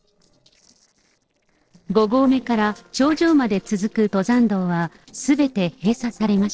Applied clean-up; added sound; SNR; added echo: neural separator model SepFormer DNS4.